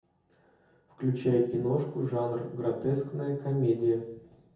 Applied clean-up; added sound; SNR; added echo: none; none; none; reverberation time 0.7 s.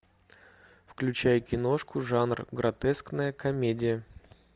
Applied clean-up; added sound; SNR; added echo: none; none; none; none.